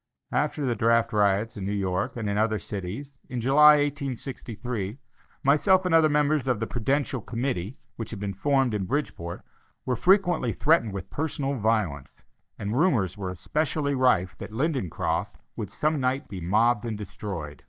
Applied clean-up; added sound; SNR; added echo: neural mask model DeepFilterNet 3.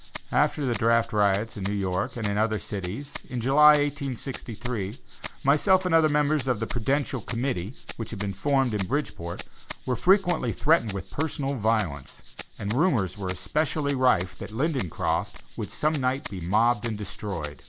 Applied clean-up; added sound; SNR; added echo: none; Rattle (instrument); 18 dB; none.